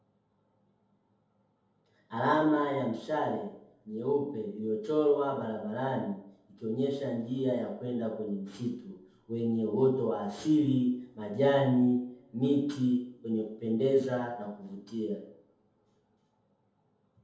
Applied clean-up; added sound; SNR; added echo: none; none; none; reverberation time 0.8 s.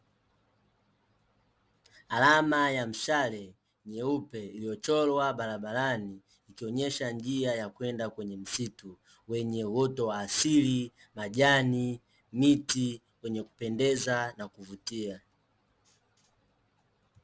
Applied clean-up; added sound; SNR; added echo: none; none; none; none.